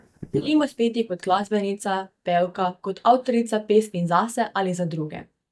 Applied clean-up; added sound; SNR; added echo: neural mask model DeepFilterNet 3.